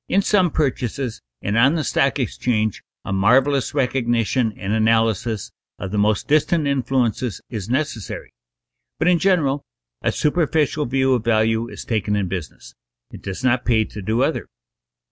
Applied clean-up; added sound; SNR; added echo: none; none; none; none.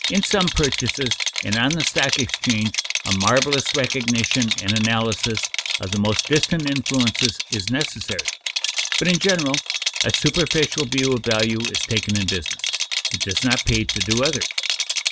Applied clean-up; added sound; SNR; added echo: none; Rattle; 1 dB; none.